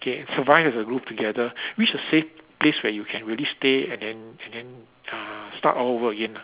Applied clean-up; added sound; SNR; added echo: none; none; none; none.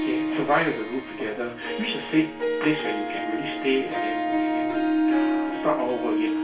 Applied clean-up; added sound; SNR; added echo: none; Harp; -1 dB; reverberation time 0.3 s.